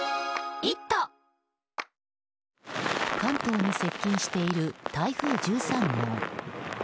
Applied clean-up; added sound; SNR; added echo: none; Clapping; 16 dB; none.